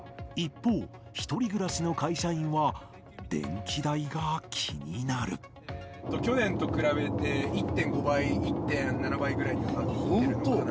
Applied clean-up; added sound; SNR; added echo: none; none; none; none.